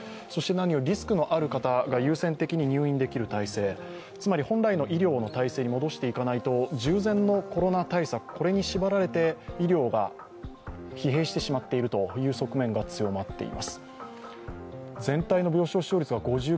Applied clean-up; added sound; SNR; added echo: none; none; none; none.